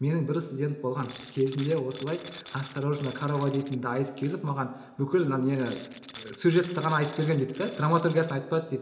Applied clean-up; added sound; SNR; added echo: none; Tools; 19 dB; reverberation time 0.8 s.